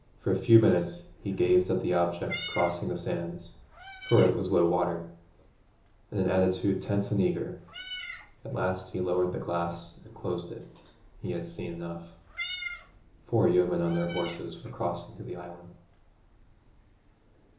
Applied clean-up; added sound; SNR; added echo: none; Meow; 16 dB; reverberation time 0.6 s.